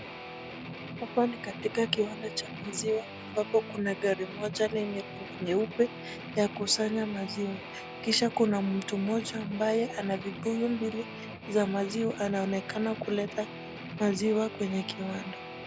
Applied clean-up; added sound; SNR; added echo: none; Guitar; 10 dB; none.